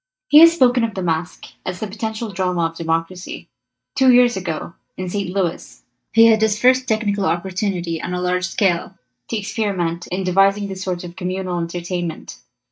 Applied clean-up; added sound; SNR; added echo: neural mask model DeepFilterNet 3.